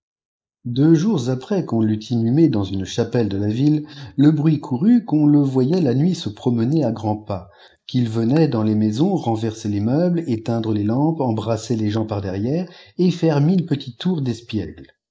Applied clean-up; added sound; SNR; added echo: neural mask model Resemble Enhance denoiser.